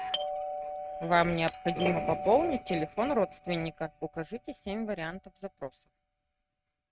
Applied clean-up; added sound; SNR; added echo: neural mask model RNNoise.